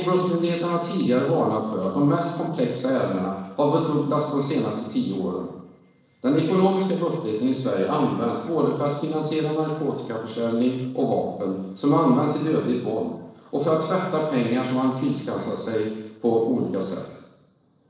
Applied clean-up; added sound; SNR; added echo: neural separator model SepFormer DNS4.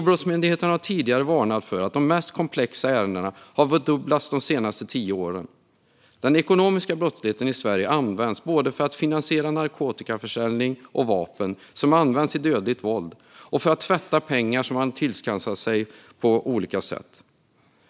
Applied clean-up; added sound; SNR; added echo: none; none; none; none.